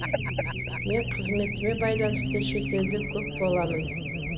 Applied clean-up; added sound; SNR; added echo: none; Race car, auto racing / Alarm; 0 dB; none.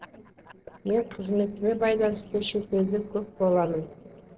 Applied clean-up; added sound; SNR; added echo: neural separator model SepFormer DNS4.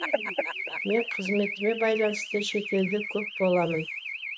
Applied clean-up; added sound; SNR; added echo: neural mask model Resemble Enhance denoiser.